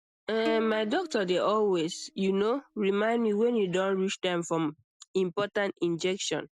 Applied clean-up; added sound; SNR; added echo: none; Plucked string instrument; 17 dB; none.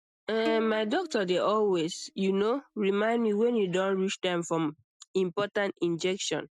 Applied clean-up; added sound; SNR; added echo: neural mask model RNNoise.